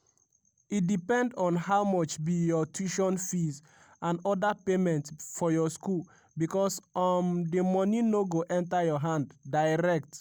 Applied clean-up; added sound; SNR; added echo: none; none; none; none.